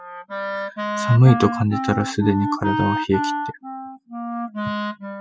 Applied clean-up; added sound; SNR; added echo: classical method spectral subtraction.